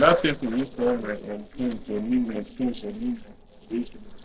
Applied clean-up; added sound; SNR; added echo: neural separator model SepFormer DNS4.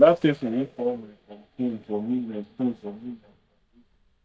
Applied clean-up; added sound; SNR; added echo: neural mask model DeepFilterNet 3.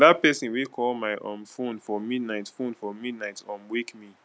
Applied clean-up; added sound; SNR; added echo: none; none; none; none.